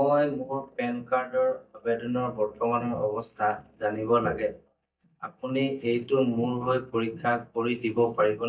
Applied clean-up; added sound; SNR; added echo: neural mask model DeepFilterNet 3.